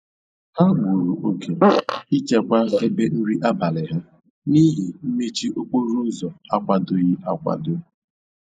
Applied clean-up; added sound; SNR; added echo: neural mask model Resemble Enhance denoiser.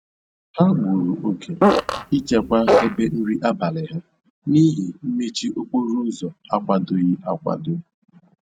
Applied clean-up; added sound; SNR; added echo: neural mask model RNNoise.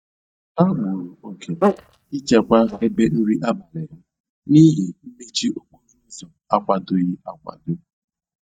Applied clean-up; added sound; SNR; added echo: neural mask model DeepFilterNet 3.